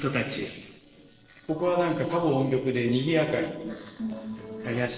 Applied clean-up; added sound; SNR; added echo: neural separator model SepFormer DNS4.